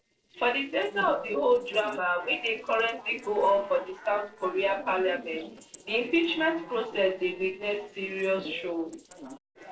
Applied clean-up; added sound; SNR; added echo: neural separator model SepFormer DNS4.